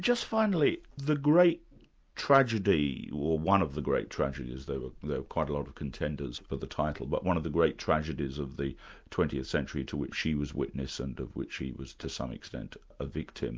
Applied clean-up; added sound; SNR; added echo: none; none; none; none.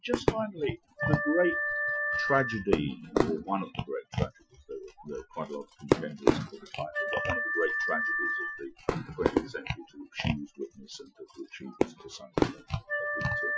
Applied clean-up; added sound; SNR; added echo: classical method Wiener filter.